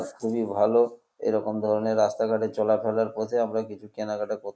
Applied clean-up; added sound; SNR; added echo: neural mask model Resemble Enhance denoiser.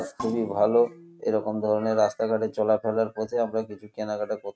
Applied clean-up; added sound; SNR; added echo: neural mask model RNNoise.